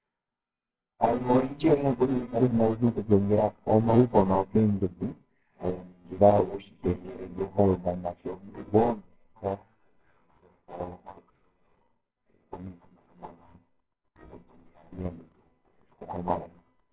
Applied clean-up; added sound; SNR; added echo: neural separator model SepFormer WHAMR!.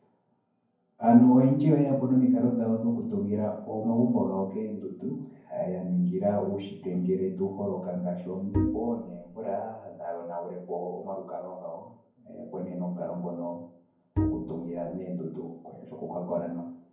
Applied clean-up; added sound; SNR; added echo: none; Bowed string instrument; 3 dB; reverberation time 0.9 s.